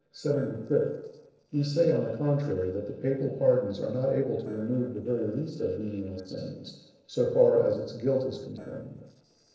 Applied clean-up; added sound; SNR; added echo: neural separator model SepFormer DNS4.